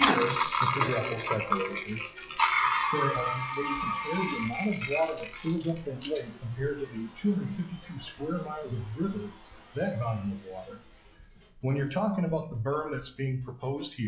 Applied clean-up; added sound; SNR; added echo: classical method log-MMSE.